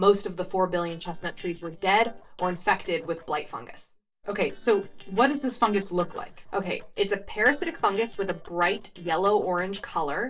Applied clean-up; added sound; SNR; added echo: neural separator model SepFormer DNS4.